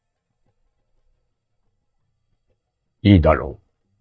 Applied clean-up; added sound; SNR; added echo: neural mask model DeepFilterNet 3.